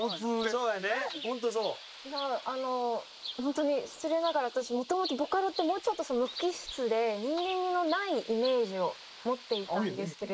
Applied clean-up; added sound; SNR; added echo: neural mask model Resemble Enhance denoiser.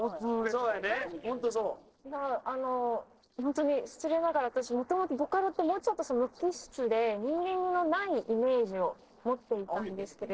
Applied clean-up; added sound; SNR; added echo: neural separator model SepFormer DNS4.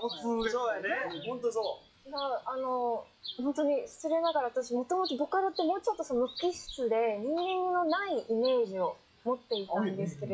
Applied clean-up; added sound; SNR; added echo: classical method log-MMSE.